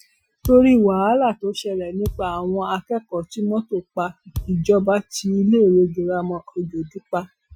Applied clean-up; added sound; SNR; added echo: classical method Wiener filter.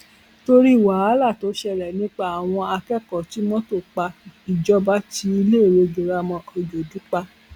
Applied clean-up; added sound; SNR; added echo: none; none; none; none.